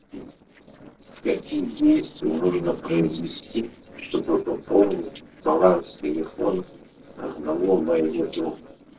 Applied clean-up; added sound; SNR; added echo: neural separator model SepFormer DNS4.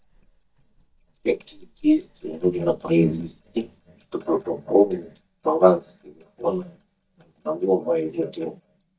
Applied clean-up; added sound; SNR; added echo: neural mask model DeepFilterNet 3.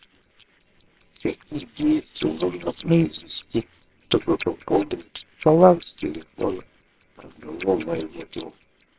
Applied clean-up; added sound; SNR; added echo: neural separator model SepFormer WHAMR!.